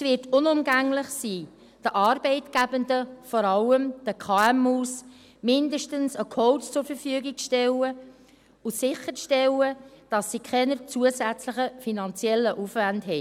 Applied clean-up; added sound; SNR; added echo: none; none; none; none.